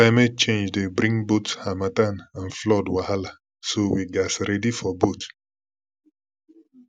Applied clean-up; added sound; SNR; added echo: none; none; none; none.